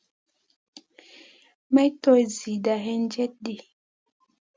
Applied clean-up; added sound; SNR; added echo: none; none; none; none.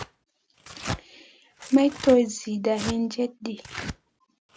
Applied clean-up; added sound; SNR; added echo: none; Tearing; 13 dB; none.